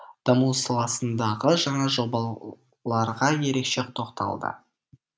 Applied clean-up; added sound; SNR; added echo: none; none; none; none.